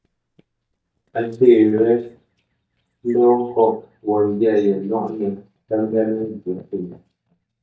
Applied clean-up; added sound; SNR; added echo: neural mask model DeepFilterNet 3.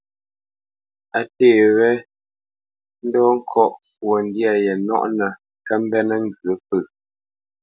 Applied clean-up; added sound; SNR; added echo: none; none; none; none.